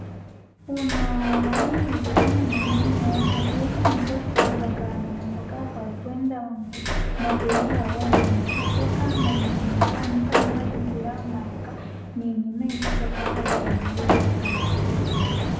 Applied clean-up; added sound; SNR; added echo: none; Sliding door; -5 dB; reverberation time 0.7 s.